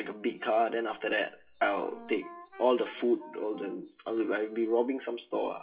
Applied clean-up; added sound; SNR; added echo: classical method WPE with log-MMSE.